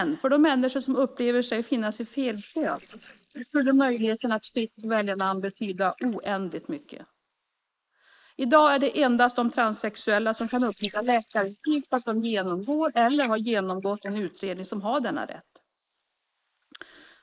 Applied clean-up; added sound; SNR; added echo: neural mask model Resemble Enhance denoiser.